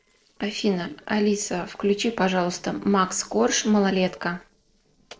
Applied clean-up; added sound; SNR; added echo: neural separator model SepFormer DNS4.